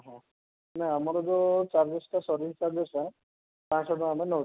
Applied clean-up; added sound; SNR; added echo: none; none; none; none.